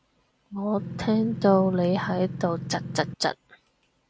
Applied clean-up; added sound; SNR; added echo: none; Engine; 8 dB; none.